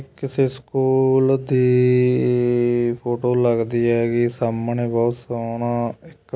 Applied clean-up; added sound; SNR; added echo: none; none; none; none.